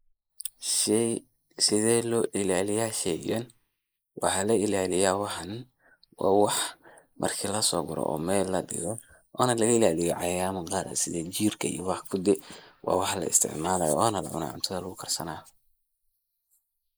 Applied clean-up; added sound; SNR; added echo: neural mask model Resemble Enhance denoiser.